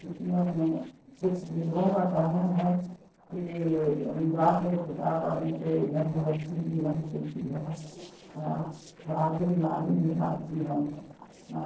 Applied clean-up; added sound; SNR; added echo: neural separator model SepFormer DNS4.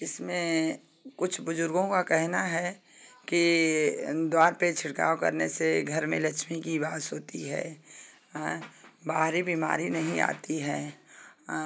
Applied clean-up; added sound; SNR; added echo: none; none; none; none.